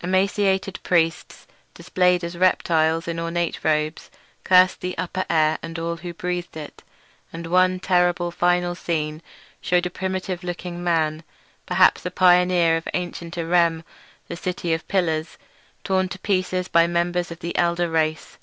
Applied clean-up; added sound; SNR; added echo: none; none; none; none.